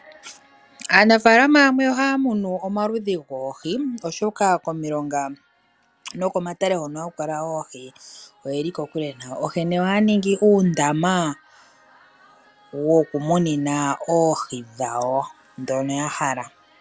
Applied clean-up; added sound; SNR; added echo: none; none; none; none.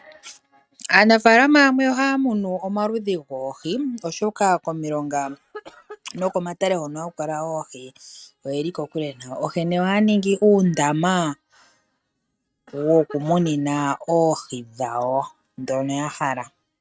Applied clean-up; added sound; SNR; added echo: neural mask model RNNoise.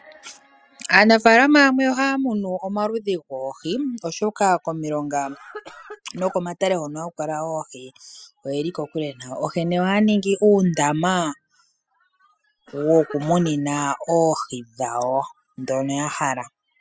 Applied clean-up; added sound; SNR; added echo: classical method spectral subtraction.